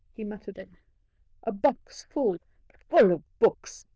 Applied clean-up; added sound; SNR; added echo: neural diffusion model UNIVERSE++.